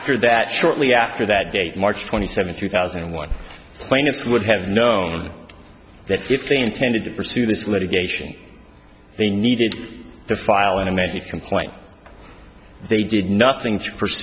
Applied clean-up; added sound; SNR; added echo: none; none; none; none.